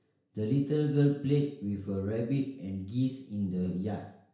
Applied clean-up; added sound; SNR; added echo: none; none; none; reverberation time 0.5 s.